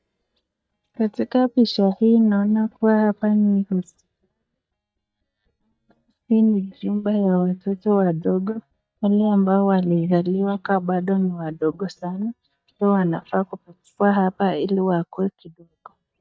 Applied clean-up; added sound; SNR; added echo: neural mask model DeepFilterNet 3.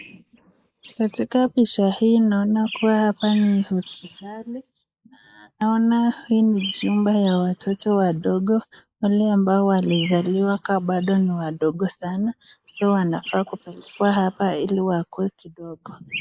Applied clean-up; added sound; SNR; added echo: neural mask model Resemble Enhance denoiser.